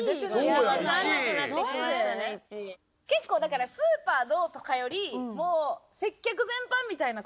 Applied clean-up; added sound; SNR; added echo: none; none; none; none.